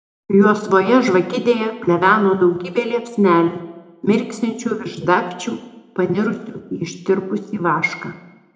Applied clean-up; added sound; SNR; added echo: none; none; none; reverberation time 0.6 s.